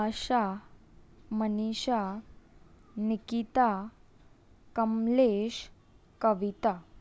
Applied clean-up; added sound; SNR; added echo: none; none; none; none.